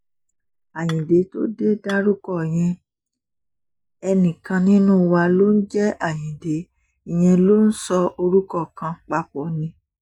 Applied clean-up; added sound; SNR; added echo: neural mask model Resemble Enhance denoiser.